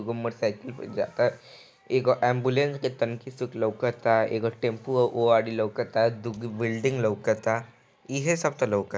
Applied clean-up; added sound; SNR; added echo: none; none; none; none.